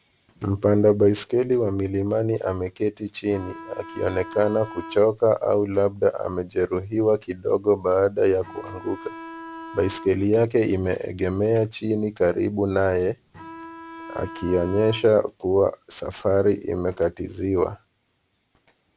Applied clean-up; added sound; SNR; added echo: none; Bowed string instrument; 15 dB; none.